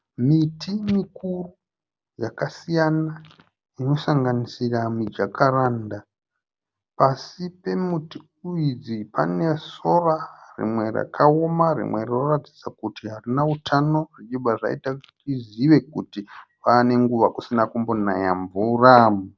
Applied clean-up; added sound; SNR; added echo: none; none; none; none.